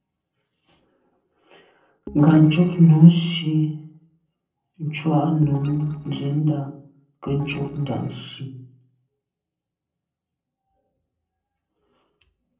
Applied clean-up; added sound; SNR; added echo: neural separator model SepFormer DNS4.